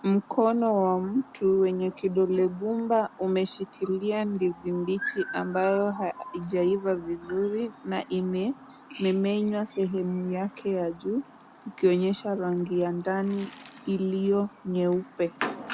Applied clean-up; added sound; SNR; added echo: none; Chirp, tweet; 17 dB; none.